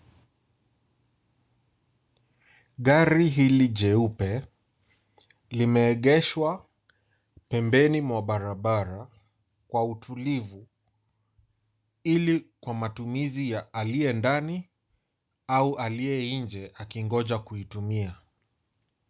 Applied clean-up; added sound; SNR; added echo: none; none; none; none.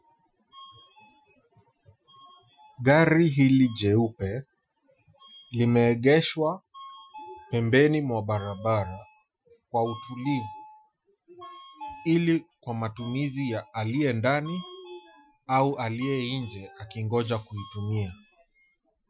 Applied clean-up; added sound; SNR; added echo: classical method Wiener filter.